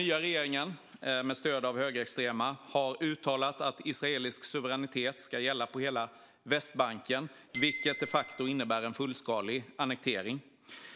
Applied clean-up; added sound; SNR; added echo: none; Bicycle bell; 2 dB; none.